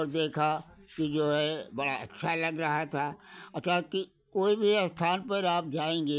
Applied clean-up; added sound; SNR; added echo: none; none; none; none.